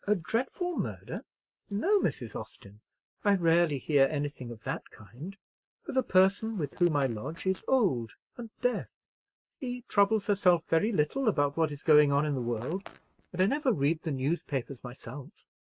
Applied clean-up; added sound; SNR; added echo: neural mask model RNNoise.